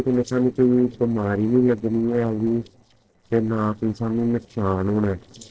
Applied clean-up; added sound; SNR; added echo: neural separator model SepFormer DNS4.